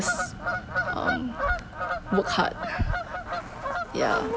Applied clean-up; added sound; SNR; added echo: none; Bird vocalization, bird call, bird song / Fowl; 0 dB; none.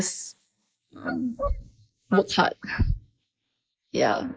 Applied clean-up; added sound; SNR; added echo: neural mask model Resemble Enhance denoiser.